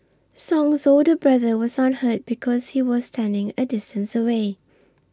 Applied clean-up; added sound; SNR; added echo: none; none; none; none.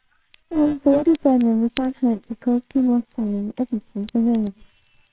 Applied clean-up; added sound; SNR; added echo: neural separator model SepFormer WHAMR!.